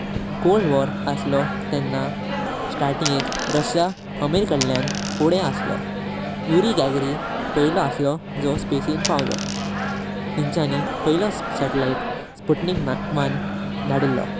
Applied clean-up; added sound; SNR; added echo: none; Coin (dropping) + Microwave oven; 3 dB; none.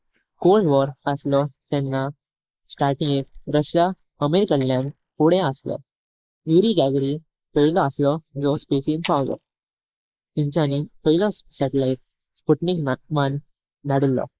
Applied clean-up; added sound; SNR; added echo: neural mask model Resemble Enhance denoiser.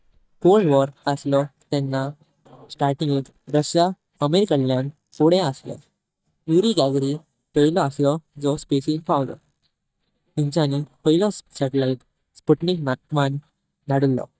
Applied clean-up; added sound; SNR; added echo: neural mask model DeepFilterNet 3.